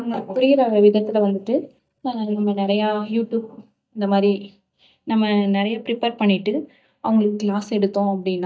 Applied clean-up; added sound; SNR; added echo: neural mask model DeepFilterNet 3.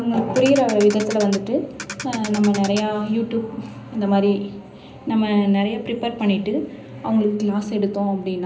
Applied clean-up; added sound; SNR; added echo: none; Ratchet, pawl; 13 dB; reverberation time 0.5 s.